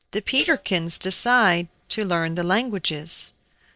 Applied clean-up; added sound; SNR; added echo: neural separator model SepFormer DNS4.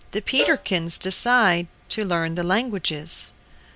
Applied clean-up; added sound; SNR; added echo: none; Cowbell; 10 dB; none.